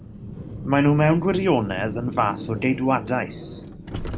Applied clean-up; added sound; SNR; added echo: none; Car; 10 dB; none.